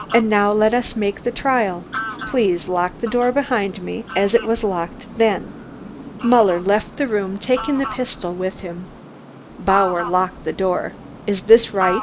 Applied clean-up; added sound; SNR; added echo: none; Fowl; 12 dB; none.